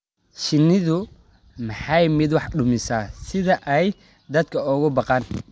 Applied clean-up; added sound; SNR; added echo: none; none; none; none.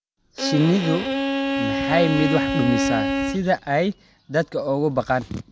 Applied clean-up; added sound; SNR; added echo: none; Bowed string instrument; 1 dB; none.